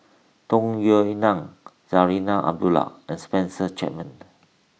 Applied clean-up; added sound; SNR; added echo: none; none; none; none.